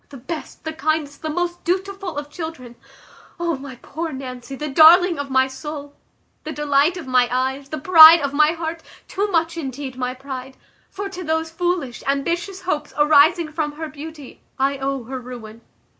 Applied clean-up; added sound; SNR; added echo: none; none; none; none.